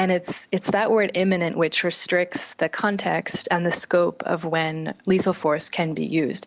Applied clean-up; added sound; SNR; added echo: none; none; none; none.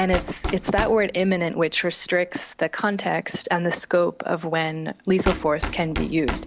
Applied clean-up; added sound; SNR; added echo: none; Knock; 10 dB; none.